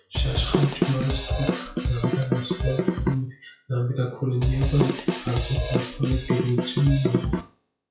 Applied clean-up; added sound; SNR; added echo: classical method WPE with log-MMSE.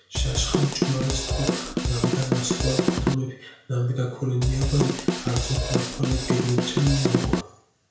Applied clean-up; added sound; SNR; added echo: none; Drum / Drum kit; -2 dB; reverberation time 0.5 s.